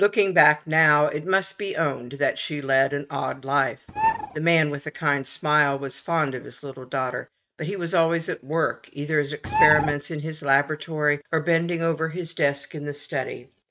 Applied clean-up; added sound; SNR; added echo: neural mask model RNNoise.